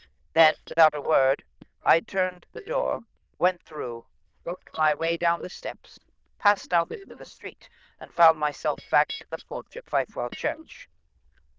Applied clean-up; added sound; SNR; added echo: neural diffusion model UNIVERSE++.